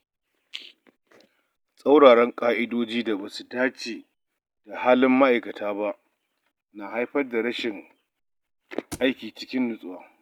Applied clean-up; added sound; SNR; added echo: none; Thump, thud; 17 dB; none.